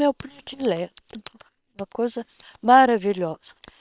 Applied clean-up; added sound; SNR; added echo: neural separator model SepFormer WHAM!.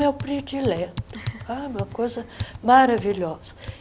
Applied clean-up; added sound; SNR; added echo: none; Typing; 12 dB; none.